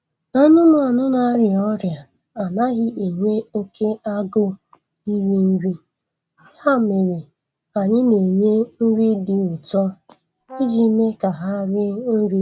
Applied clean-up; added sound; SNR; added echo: none; Brass instrument; 19 dB; none.